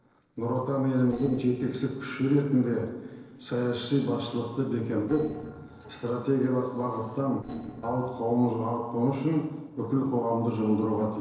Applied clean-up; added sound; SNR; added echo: neural separator model SepFormer DNS4.